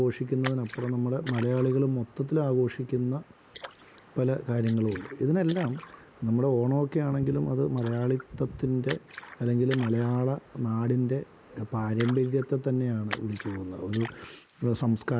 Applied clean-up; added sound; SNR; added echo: neural mask model Resemble Enhance denoiser.